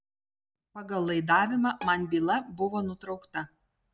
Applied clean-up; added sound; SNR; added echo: none; Bowed string instrument; 18 dB; none.